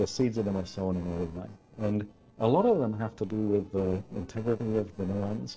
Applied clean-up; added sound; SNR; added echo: neural separator model SepFormer DNS4.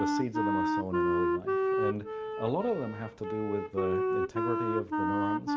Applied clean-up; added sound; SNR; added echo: none; Wind instrument, woodwind instrument; -5 dB; none.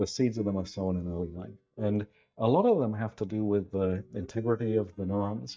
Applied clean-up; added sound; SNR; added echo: neural mask model DeepFilterNet 3.